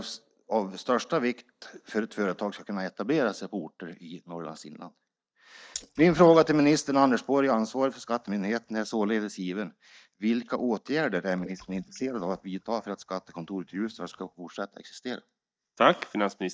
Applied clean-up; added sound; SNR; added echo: neural mask model DeepFilterNet 3.